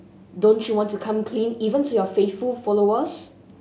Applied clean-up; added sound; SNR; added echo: none; none; none; none.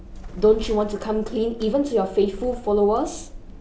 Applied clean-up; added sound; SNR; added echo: none; Bird; 13 dB; none.